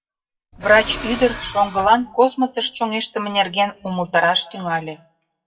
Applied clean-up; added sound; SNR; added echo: classical method WPE with log-MMSE.